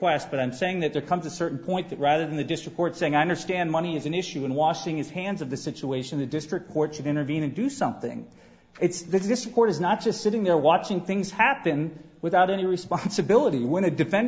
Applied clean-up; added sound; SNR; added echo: none; none; none; none.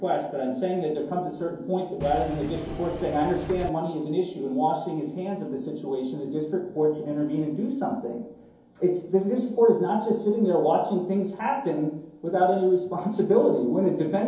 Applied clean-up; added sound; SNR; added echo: none; Engine / Mechanisms; 10 dB; reverberation time 2.8 s.